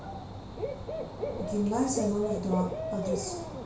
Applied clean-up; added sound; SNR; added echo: none; Bird / Dog; 3 dB; reverberation time 0.6 s.